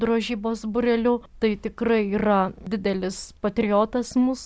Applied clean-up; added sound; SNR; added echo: none; none; none; none.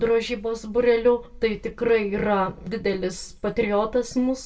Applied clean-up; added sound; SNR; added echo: none; none; none; reverberation time 0.2 s.